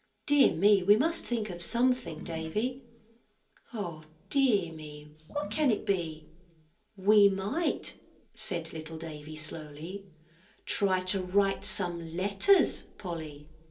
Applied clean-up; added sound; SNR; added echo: none; Sink (filling or washing) / Water; 17 dB; reverberation time 0.3 s.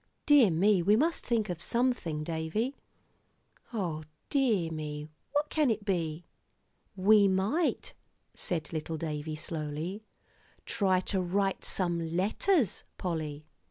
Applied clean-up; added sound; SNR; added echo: none; none; none; none.